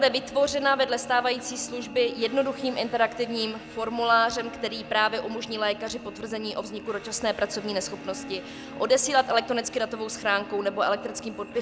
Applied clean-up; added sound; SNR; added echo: none; Electric guitar + Cricket / Buzz; 15 dB; none.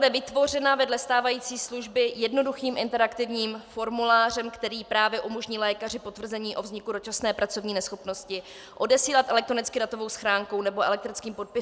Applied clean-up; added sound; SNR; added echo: none; none; none; none.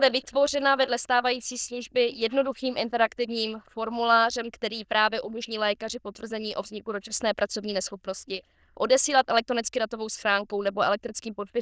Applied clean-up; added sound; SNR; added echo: neural diffusion model UNIVERSE++.